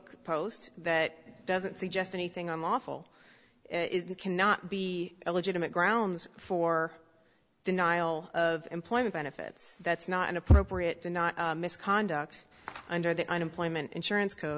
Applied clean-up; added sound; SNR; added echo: none; none; none; none.